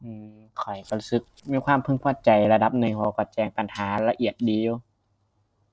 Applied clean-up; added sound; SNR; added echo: neural separator model SepFormer DNS4.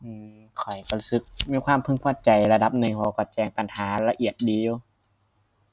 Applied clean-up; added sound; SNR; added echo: none; Fire; 10 dB; none.